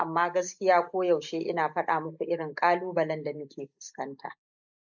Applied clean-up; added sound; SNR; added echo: neural mask model Resemble Enhance denoiser.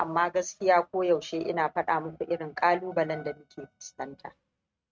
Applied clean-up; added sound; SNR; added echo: neural mask model RNNoise.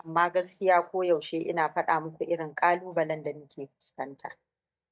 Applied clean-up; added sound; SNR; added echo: neural mask model DeepFilterNet 3.